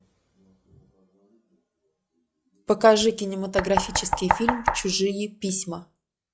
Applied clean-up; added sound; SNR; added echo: classical method log-MMSE.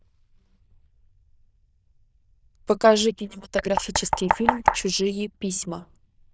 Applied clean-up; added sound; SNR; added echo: neural diffusion model UNIVERSE++.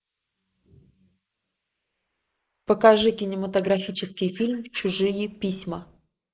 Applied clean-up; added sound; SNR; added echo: neural mask model Resemble Enhance denoiser.